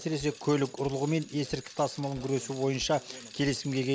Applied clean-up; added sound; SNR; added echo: none; Bicycle; 18 dB; none.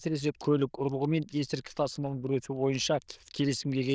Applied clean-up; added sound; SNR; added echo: neural diffusion model UNIVERSE++.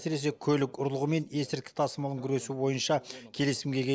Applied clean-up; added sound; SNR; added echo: none; none; none; none.